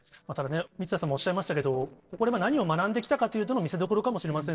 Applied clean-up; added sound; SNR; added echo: neural separator model SepFormer DNS4.